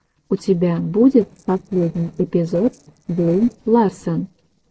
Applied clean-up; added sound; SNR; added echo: neural separator model SepFormer DNS4.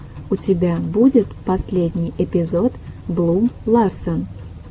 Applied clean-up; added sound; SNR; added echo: none; none; none; none.